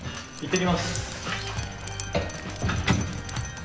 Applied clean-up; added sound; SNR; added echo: none; Drip; 12 dB; reverberation time 1.8 s.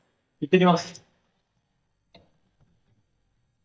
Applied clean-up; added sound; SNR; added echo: neural mask model DeepFilterNet 3.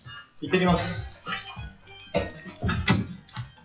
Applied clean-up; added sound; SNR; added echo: classical method WPE with log-MMSE.